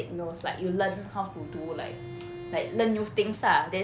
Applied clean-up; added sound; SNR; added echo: none; Bowed string instrument; 15 dB; none.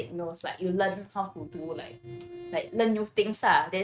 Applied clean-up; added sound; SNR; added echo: neural mask model RNNoise.